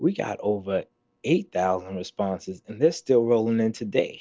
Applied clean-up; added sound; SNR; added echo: none; none; none; none.